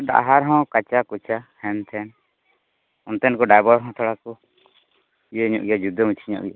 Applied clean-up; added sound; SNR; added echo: none; none; none; none.